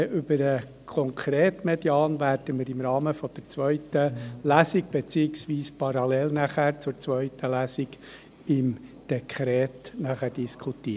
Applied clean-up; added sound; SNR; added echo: none; none; none; none.